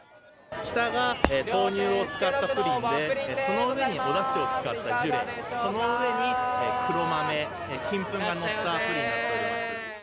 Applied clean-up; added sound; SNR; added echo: none; Shatter; 6 dB; none.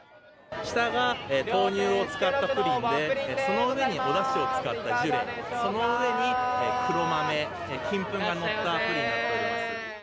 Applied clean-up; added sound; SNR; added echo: none; none; none; none.